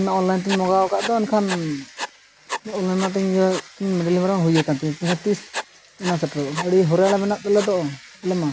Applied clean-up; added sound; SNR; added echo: none; Writing; 13 dB; none.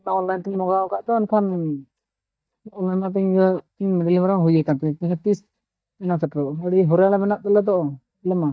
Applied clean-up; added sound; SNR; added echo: neural mask model DeepFilterNet 3.